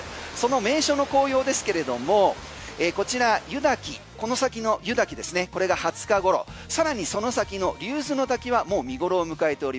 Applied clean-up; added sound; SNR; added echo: none; none; none; none.